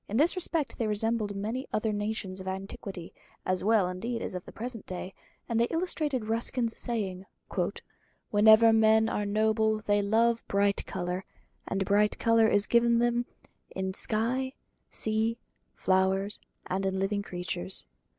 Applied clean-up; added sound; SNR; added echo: none; none; none; none.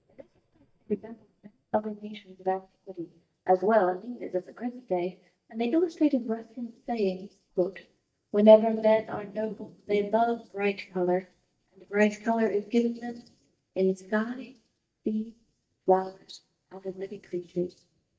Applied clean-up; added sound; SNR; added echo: neural mask model DeepFilterNet 3.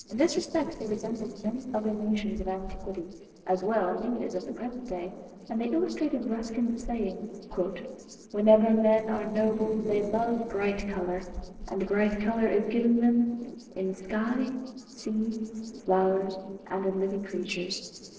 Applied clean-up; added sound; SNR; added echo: neural separator model SepFormer DNS4.